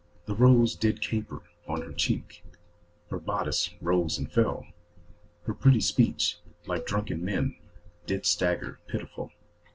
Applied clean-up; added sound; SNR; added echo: none; Cowbell; 20 dB; none.